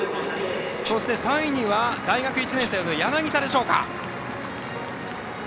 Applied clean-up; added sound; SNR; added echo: none; Tambourine; 1 dB; none.